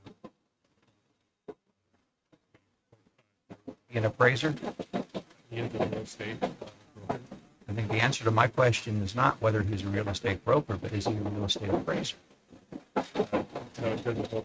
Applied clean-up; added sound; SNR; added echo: neural mask model RNNoise.